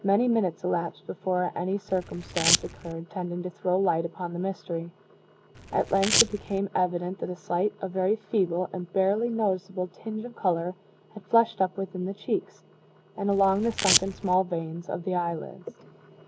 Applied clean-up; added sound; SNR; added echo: none; Domestic sounds, home sounds; 0 dB; none.